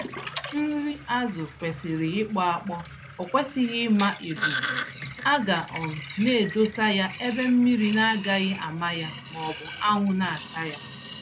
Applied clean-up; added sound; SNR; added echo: none; Sink (filling or washing); 9 dB; none.